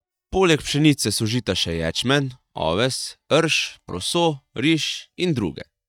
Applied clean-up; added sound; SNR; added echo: neural mask model DeepFilterNet 3.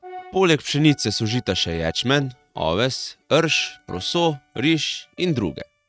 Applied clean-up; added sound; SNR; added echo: neural mask model RNNoise.